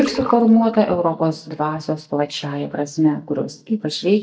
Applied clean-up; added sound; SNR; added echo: neural mask model DeepFilterNet 3.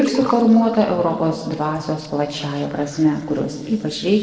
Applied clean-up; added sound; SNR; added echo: neural separator model SepFormer DNS4.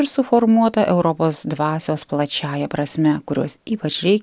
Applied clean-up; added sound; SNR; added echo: none; none; none; none.